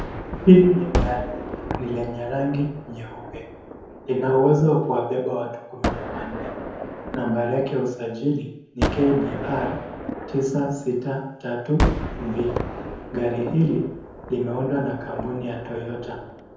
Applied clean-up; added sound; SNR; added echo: none; Gunshot, gunfire; 7 dB; reverberation time 0.9 s.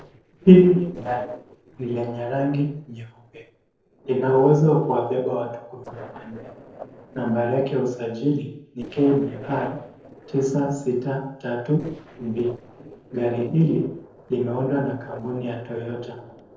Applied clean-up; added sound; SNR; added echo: neural separator model SepFormer DNS4.